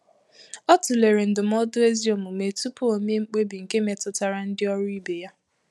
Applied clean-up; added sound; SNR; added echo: none; none; none; none.